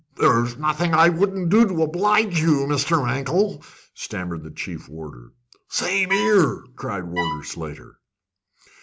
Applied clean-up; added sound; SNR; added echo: none; Bowed string instrument; 8 dB; none.